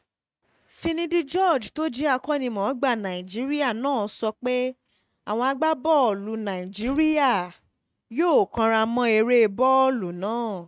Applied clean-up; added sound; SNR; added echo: neural mask model RNNoise.